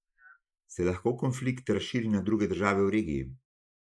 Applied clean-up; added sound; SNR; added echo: neural mask model Resemble Enhance denoiser.